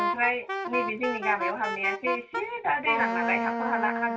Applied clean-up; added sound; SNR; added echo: none; Wind instrument, woodwind instrument; 1 dB; reverberation time 0.2 s.